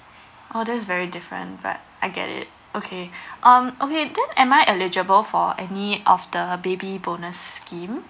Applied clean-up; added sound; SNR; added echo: none; none; none; none.